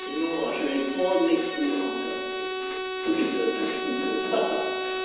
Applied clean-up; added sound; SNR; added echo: none; Bowed string instrument; 3 dB; reverberation time 1.1 s.